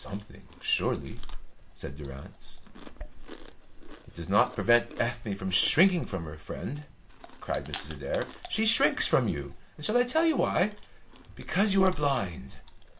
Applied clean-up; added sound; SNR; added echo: none; Chewing, mastication; 10 dB; none.